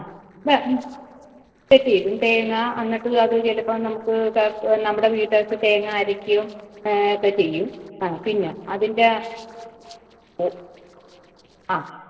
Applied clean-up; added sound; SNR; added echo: neural separator model SepFormer DNS4.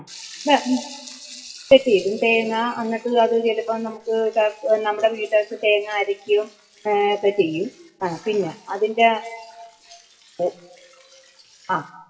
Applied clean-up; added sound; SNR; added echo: classical method WPE with log-MMSE.